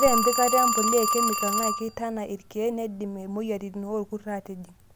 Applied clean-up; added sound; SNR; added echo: none; Telephone; 1 dB; none.